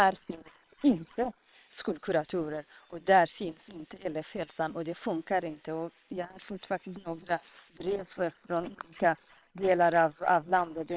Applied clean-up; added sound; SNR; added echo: neural separator model SepFormer WHAM!.